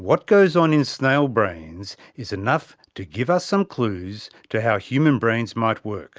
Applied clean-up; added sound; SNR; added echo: none; none; none; none.